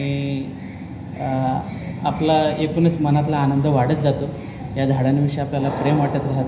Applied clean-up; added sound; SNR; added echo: none; none; none; reverberation time 0.9 s.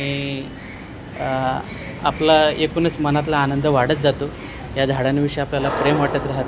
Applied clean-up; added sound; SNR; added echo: none; none; none; none.